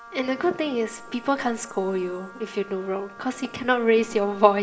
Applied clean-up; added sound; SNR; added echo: none; Wind instrument, woodwind instrument; 20 dB; reverberation time 2.0 s.